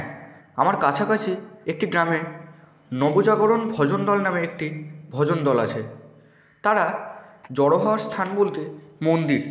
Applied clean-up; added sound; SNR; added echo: none; none; none; none.